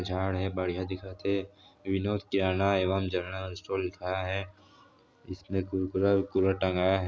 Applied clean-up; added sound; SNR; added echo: none; none; none; none.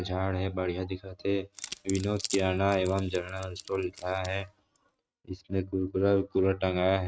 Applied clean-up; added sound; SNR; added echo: neural mask model RNNoise.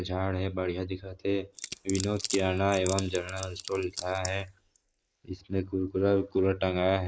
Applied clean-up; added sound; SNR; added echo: neural mask model Resemble Enhance denoiser.